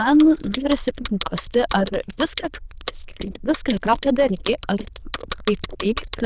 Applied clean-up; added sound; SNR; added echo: neural diffusion model UNIVERSE++.